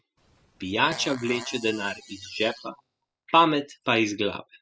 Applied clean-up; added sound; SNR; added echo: classical method spectral subtraction.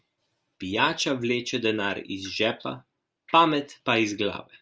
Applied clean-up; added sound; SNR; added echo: none; none; none; none.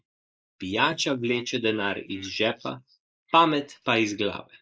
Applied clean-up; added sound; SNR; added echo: neural mask model Resemble Enhance denoiser.